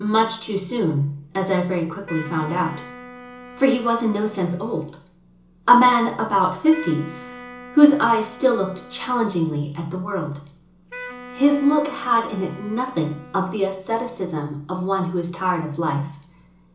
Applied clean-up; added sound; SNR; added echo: none; Wind instrument, woodwind instrument; 18 dB; reverberation time 0.7 s.